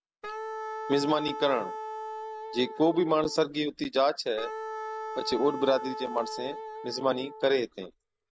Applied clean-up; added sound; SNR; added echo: none; Wind instrument, woodwind instrument; 9 dB; none.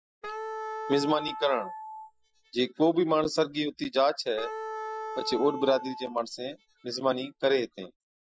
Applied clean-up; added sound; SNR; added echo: classical method Wiener filter.